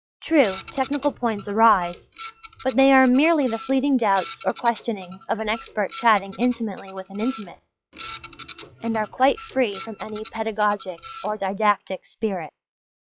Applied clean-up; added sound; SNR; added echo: classical method log-MMSE.